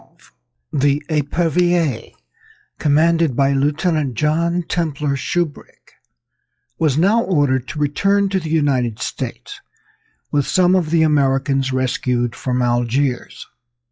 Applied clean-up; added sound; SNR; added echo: classical method log-MMSE.